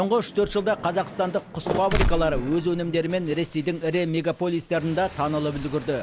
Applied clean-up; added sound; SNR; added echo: none; Mechanisms; 4 dB; none.